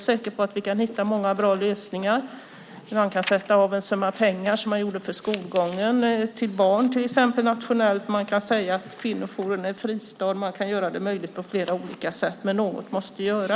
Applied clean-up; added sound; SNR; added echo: none; none; none; none.